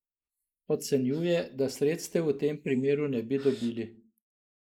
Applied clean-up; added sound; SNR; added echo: neural mask model Resemble Enhance denoiser.